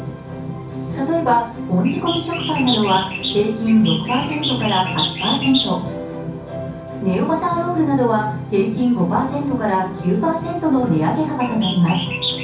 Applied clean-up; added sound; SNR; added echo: none; Bird; 10 dB; reverberation time 0.6 s.